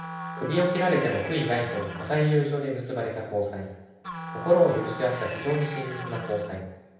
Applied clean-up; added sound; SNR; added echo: none; Musical instrument; 11 dB; reverberation time 0.9 s.